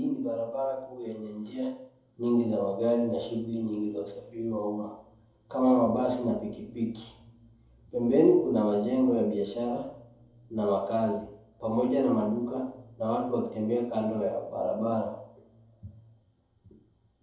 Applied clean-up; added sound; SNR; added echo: none; none; none; reverberation time 2.6 s.